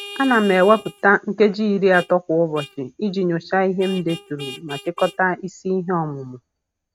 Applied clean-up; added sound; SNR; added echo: neural mask model RNNoise.